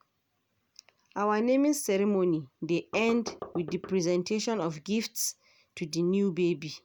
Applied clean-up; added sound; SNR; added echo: none; Knock; 12 dB; none.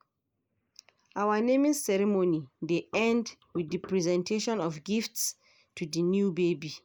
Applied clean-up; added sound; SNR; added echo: neural mask model Resemble Enhance denoiser.